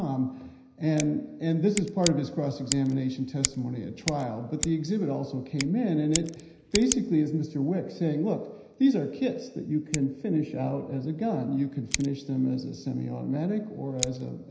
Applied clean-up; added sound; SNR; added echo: none; Scissors; 10 dB; reverberation time 0.9 s.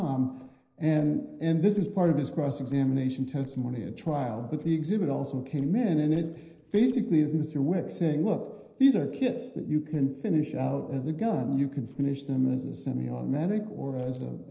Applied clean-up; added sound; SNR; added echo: neural separator model SepFormer DNS4.